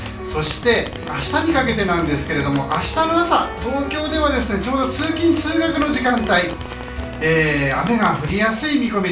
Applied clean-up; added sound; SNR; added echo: none; Domestic sounds, home sounds; 17 dB; reverberation time 0.3 s.